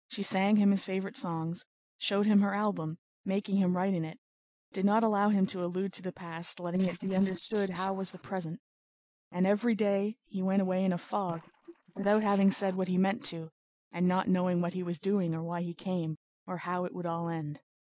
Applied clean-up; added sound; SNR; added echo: neural mask model Resemble Enhance denoiser.